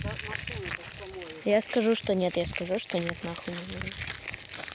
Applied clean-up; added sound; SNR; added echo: none; none; none; none.